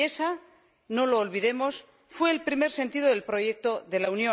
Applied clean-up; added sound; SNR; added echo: none; none; none; none.